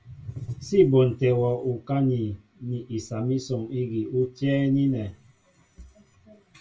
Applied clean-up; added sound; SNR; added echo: none; none; none; reverberation time 0.1 s.